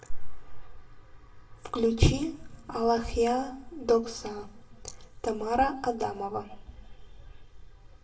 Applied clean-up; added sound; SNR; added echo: none; none; none; reverberation time 0.6 s.